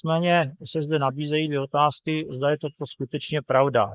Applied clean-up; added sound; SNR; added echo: neural mask model Resemble Enhance denoiser.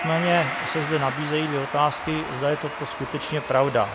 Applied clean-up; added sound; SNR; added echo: none; Gong + Applause / Crowd / Cheering; 7 dB; none.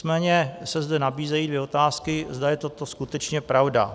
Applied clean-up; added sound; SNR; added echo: none; none; none; none.